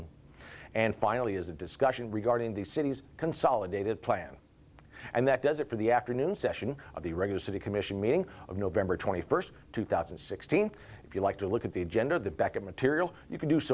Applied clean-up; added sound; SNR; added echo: none; none; none; none.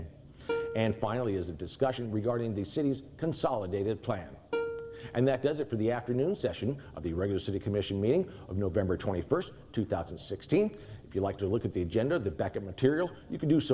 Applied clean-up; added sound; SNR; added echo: none; Plucked string instrument; 9 dB; reverberation time 1.1 s.